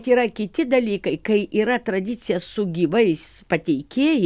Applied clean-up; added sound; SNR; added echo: none; none; none; none.